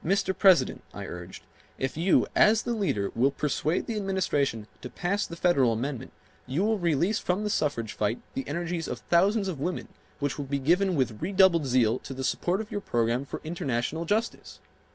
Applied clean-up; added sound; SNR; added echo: none; none; none; none.